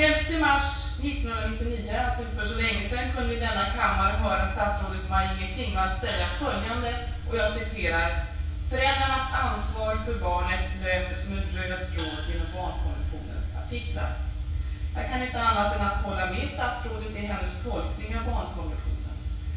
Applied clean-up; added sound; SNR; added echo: none; Gong; 15 dB; reverberation time 0.6 s.